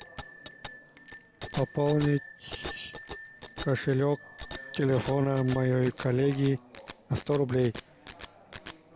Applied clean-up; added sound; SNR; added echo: none; Bicycle bell; 3 dB; none.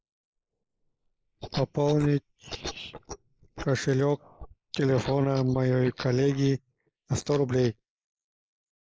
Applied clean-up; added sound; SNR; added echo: neural mask model Resemble Enhance denoiser.